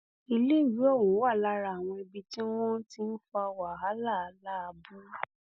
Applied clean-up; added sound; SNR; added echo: none; none; none; none.